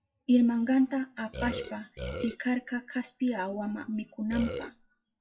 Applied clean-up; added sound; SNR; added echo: classical method WPE with log-MMSE.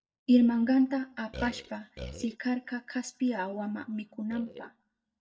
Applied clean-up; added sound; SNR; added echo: neural mask model DeepFilterNet 3.